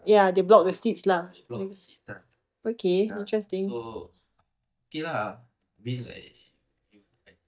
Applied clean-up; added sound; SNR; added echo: neural mask model DeepFilterNet 3.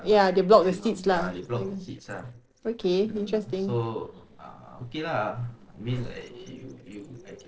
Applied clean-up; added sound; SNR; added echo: neural separator model SepFormer DNS4.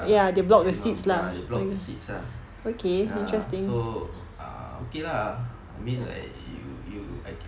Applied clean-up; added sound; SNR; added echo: none; none; none; none.